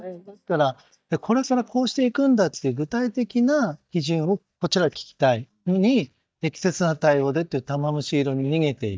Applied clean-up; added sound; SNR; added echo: neural mask model DeepFilterNet 3.